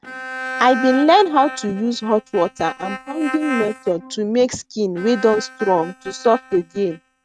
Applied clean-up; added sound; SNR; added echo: neural mask model RNNoise.